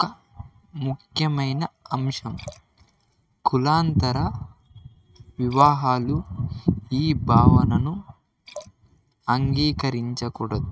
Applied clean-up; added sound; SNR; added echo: neural mask model RNNoise.